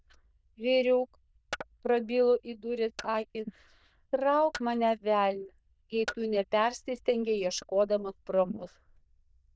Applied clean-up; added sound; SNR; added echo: neural diffusion model UNIVERSE++.